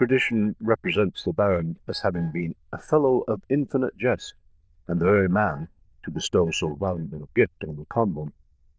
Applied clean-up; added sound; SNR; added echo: neural diffusion model UNIVERSE++.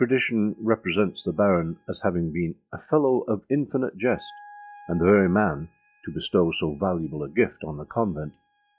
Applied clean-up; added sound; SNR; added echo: classical method log-MMSE.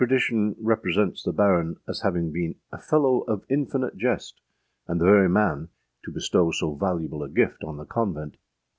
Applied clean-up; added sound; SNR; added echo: none; none; none; none.